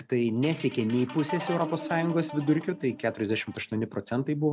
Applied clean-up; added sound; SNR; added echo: none; Guitar; 12 dB; none.